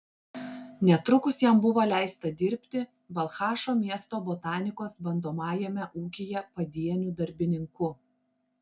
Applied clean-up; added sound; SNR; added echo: none; none; none; none.